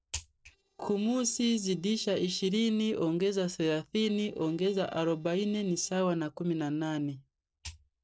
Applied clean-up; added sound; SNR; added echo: neural separator model SepFormer DNS4.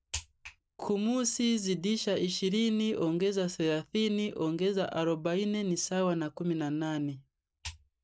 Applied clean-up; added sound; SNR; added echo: none; none; none; none.